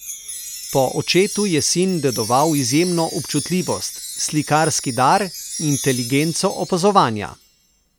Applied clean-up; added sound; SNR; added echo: none; Wind chime; 11 dB; none.